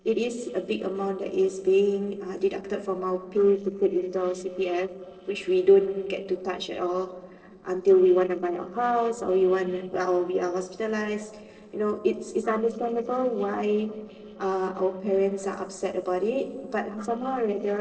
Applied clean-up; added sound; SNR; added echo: neural separator model SepFormer DNS4.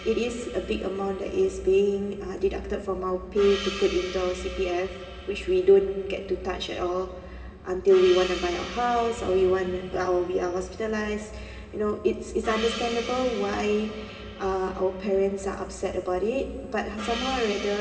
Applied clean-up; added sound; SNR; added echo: none; Gong; 14 dB; reverberation time 2.8 s.